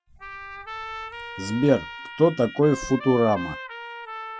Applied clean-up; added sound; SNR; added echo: classical method Wiener filter.